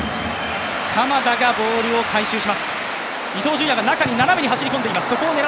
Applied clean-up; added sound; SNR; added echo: none; none; none; none.